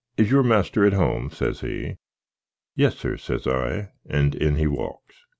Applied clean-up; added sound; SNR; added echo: none; none; none; none.